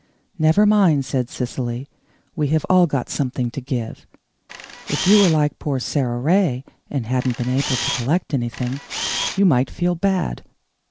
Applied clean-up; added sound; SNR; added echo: none; Camera; 6 dB; none.